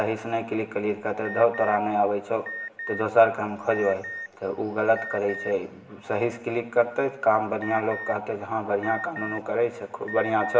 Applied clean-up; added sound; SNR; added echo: none; Alarm; 14 dB; reverberation time 0.8 s.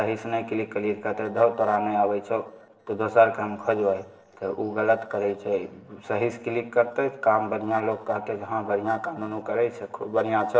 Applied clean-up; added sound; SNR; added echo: neural separator model SepFormer DNS4.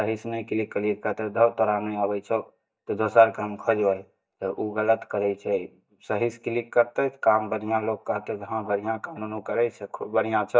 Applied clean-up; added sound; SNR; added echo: neural mask model DeepFilterNet 3.